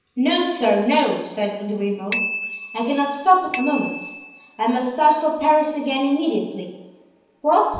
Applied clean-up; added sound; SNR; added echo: none; Bicycle bell; 10 dB; reverberation time 0.9 s.